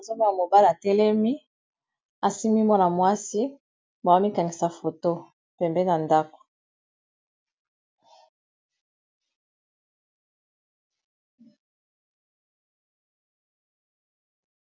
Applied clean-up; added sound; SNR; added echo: none; none; none; none.